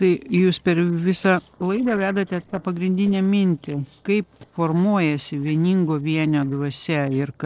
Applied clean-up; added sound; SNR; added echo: neural separator model SepFormer DNS4.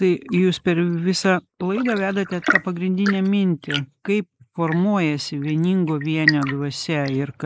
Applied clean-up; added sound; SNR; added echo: neural mask model Resemble Enhance denoiser.